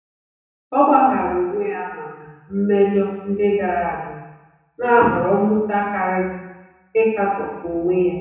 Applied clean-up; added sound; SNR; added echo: none; none; none; reverberation time 1.1 s.